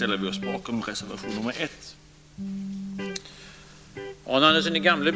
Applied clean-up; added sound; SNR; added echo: none; Electric guitar; 8 dB; none.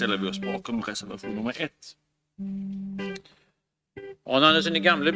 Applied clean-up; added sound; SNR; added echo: neural mask model RNNoise.